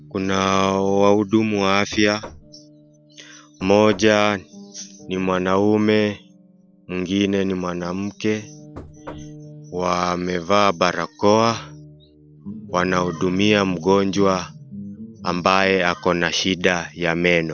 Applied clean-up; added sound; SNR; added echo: none; Guitar + Knock; 20 dB; none.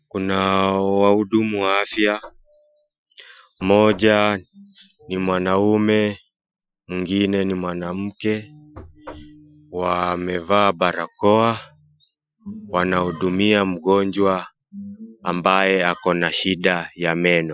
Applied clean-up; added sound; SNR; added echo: classical method Wiener filter.